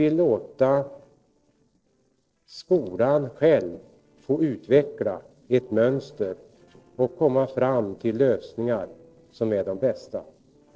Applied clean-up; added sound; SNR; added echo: neural separator model SepFormer DNS4.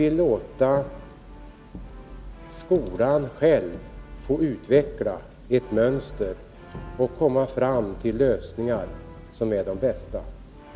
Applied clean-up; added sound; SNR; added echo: none; Brass instrument; 15 dB; none.